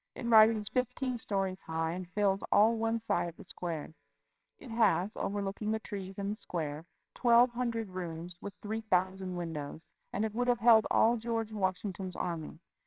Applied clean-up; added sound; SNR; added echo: neural separator model SepFormer WHAMR!.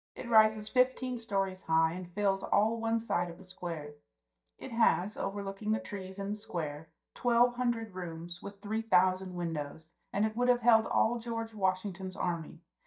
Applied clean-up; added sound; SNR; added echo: neural mask model DeepFilterNet 3.